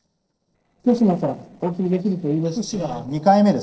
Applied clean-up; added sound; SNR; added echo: neural separator model SepFormer DNS4.